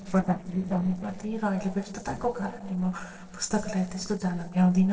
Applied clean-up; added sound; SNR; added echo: neural separator model SepFormer DNS4.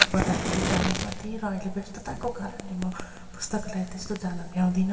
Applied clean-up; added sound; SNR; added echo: none; Fire; 2 dB; reverberation time 2.6 s.